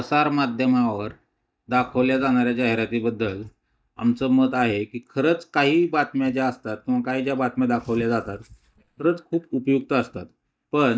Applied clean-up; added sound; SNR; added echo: neural mask model DeepFilterNet 3.